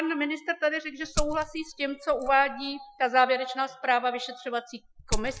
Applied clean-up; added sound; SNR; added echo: classical method Wiener filter.